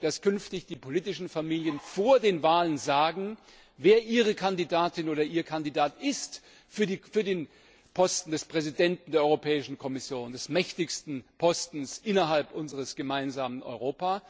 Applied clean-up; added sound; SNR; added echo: none; none; none; none.